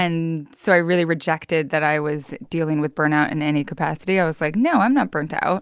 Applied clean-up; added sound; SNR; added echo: none; none; none; none.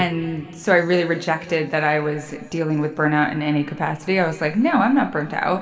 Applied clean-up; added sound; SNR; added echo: none; none; none; reverberation time 2.2 s.